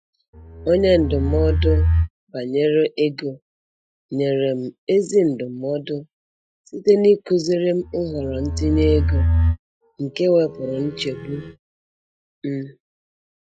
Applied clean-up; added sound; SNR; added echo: classical method Wiener filter.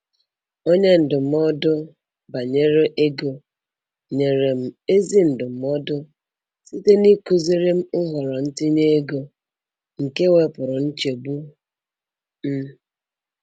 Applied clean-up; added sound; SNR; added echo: none; none; none; none.